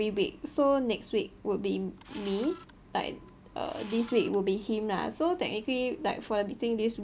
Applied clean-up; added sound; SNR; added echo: none; Camera; 20 dB; none.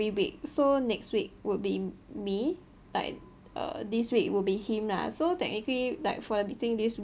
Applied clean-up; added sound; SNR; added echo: none; none; none; none.